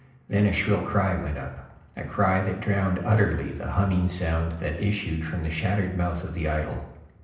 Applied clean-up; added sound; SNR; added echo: none; none; none; reverberation time 0.8 s.